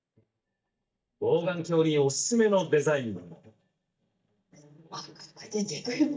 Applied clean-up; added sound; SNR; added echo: neural mask model DeepFilterNet 3.